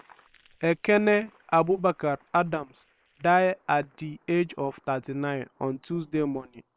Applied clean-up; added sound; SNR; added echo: neural separator model SepFormer WHAM!.